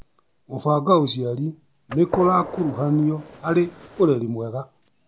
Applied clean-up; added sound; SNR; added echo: none; Gunshot, gunfire; 12 dB; none.